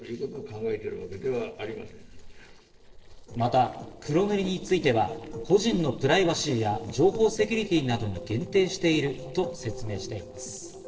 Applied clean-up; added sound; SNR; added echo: neural separator model SepFormer DNS4.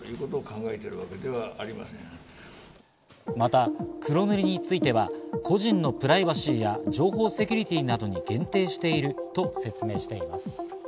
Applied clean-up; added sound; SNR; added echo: none; none; none; none.